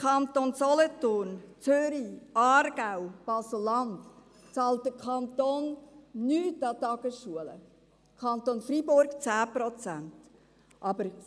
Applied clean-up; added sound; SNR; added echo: none; none; none; none.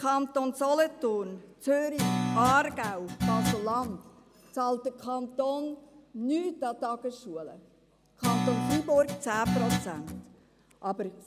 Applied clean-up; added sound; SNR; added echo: none; Guitar; 1 dB; none.